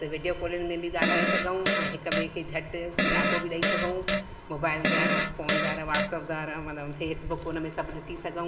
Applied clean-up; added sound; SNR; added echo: none; Fart; -5 dB; reverberation time 2.3 s.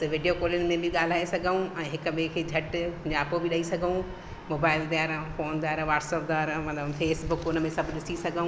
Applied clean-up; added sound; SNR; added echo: none; none; none; none.